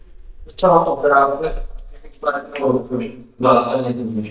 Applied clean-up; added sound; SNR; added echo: neural mask model DeepFilterNet 3.